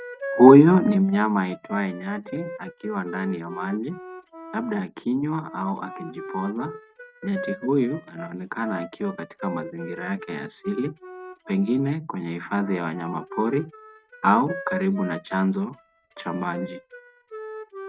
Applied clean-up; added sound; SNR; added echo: neural mask model RNNoise.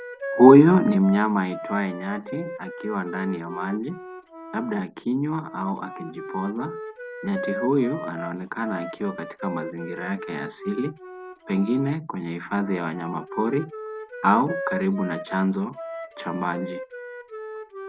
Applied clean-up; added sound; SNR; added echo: none; Wind instrument, woodwind instrument; 12 dB; none.